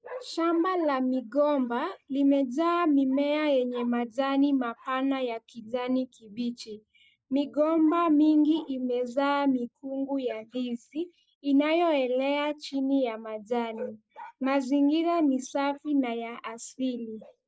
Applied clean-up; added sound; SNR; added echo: neural mask model Resemble Enhance denoiser.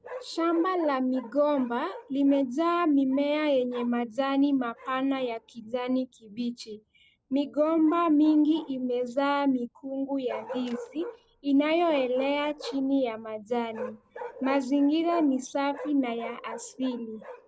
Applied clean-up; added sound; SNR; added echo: none; Bark; 17 dB; none.